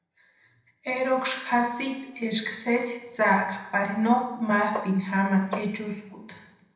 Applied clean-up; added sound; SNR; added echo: neural separator model SepFormer DNS4.